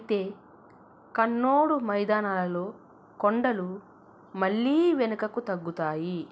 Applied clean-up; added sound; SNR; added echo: none; none; none; none.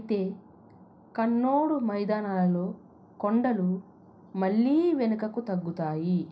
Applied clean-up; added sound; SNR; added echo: none; none; none; reverberation time 0.5 s.